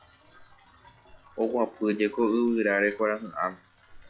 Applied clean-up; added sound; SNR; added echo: classical method log-MMSE.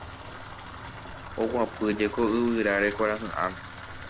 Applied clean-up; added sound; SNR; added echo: none; Bathtub (filling or washing) / Water tap, faucet; 11 dB; none.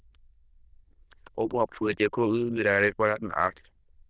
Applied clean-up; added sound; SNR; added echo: neural diffusion model UNIVERSE++.